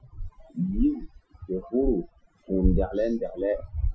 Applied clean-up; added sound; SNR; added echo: classical method Wiener filter.